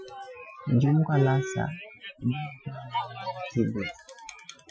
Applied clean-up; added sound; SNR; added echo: classical method Wiener filter.